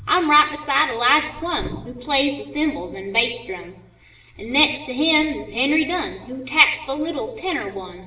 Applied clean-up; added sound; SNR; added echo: none; none; none; reverberation time 0.8 s.